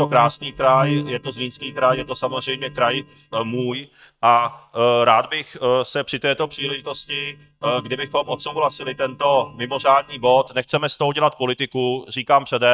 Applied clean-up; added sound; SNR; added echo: neural mask model DeepFilterNet 3.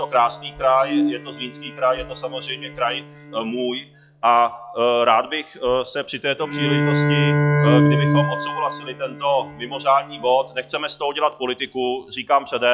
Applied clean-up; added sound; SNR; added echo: classical method log-MMSE.